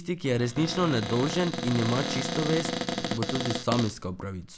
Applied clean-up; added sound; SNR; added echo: none; Cupboard open or close; 4 dB; none.